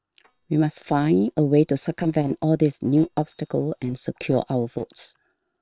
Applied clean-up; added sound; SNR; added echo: neural separator model SepFormer WHAM!.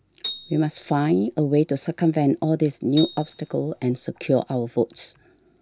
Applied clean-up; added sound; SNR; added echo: none; Piano; 14 dB; none.